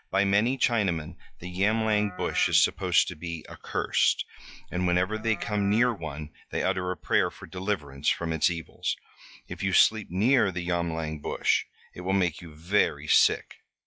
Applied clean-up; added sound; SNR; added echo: classical method log-MMSE.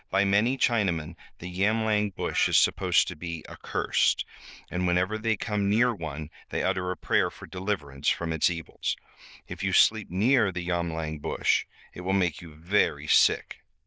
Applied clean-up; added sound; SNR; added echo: neural diffusion model UNIVERSE++.